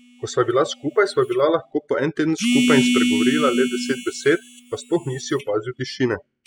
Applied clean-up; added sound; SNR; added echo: classical method spectral subtraction.